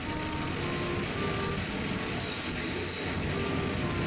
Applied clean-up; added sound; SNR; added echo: none; Wind instrument, woodwind instrument; 9 dB; reverberation time 0.9 s.